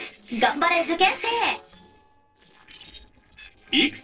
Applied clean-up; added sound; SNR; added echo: neural separator model SepFormer DNS4.